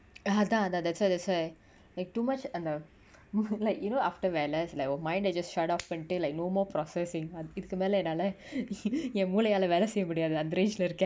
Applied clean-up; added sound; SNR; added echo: none; none; none; none.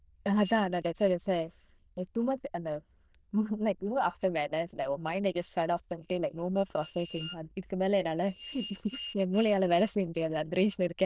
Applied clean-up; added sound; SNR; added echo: neural diffusion model UNIVERSE++.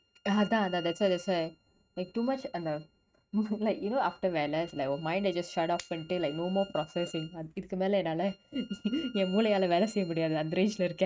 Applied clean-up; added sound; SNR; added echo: neural mask model RNNoise.